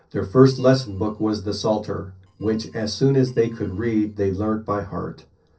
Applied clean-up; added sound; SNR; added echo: neural separator model SepFormer DNS4.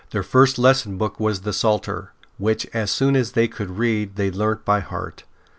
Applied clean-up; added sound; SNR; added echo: none; none; none; none.